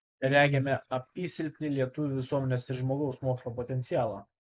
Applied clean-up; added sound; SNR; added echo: neural mask model Resemble Enhance denoiser.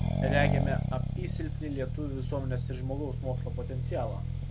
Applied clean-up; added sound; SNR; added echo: none; Accelerating, revving, vroom; -5 dB; none.